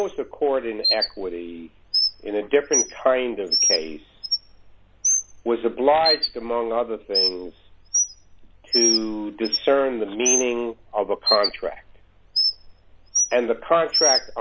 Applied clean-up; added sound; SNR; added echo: none; Bird; 1 dB; none.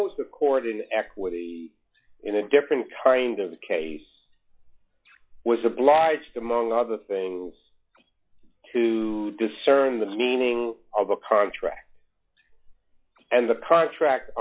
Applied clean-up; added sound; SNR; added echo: classical method log-MMSE.